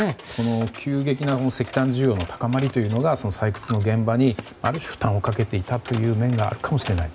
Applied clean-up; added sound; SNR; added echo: none; Coin (dropping); 18 dB; none.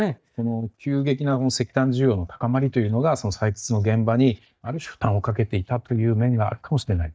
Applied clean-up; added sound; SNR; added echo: neural mask model DeepFilterNet 3.